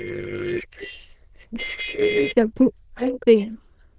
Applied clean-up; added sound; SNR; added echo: neural diffusion model UNIVERSE++.